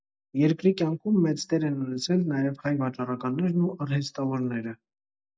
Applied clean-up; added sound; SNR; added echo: none; none; none; none.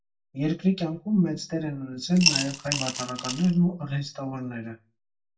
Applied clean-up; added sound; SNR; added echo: none; Coin (dropping) / Glass; 2 dB; reverberation time 0.2 s.